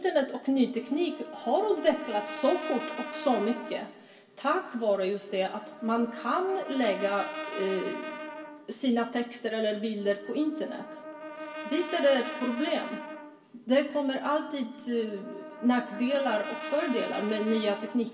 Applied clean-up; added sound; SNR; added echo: none; Brass instrument; 11 dB; reverberation time 0.2 s.